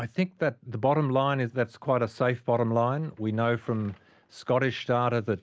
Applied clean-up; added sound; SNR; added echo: none; none; none; none.